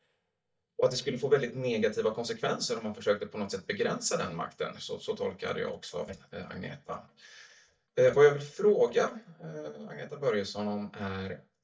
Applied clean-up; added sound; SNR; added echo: neural mask model DeepFilterNet 3.